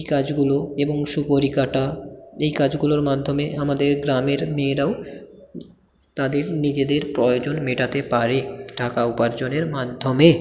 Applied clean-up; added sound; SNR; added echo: none; none; none; none.